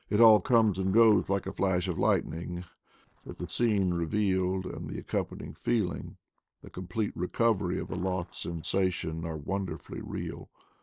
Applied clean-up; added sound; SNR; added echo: neural separator model SepFormer DNS4.